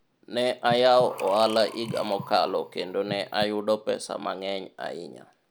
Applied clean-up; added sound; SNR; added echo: none; Breathing; 14 dB; none.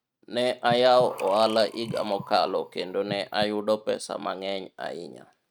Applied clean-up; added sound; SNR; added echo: neural mask model RNNoise.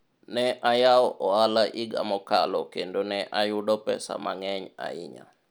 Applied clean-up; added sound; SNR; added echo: none; none; none; none.